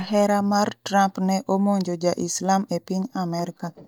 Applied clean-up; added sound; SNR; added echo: neural mask model DeepFilterNet 3.